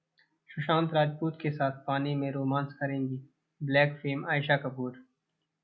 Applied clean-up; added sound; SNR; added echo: none; none; none; none.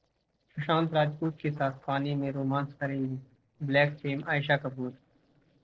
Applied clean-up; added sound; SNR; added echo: neural separator model SepFormer DNS4.